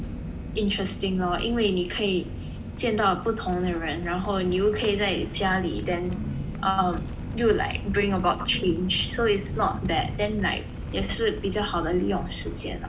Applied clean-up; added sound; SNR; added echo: none; Wind; 14 dB; none.